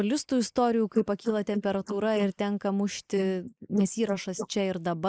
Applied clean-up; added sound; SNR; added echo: neural mask model Resemble Enhance denoiser.